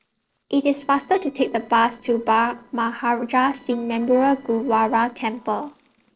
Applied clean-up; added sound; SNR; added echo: neural separator model SepFormer DNS4.